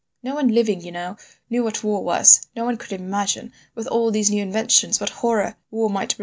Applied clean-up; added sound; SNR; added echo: none; none; none; none.